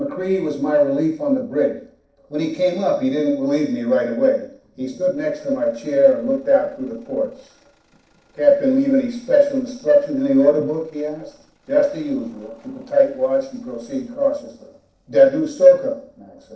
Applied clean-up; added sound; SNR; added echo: neural separator model SepFormer DNS4.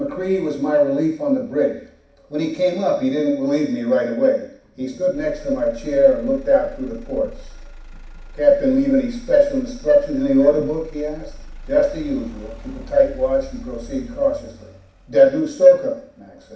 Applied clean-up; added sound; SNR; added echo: none; Motor vehicle (road); 19 dB; reverberation time 0.6 s.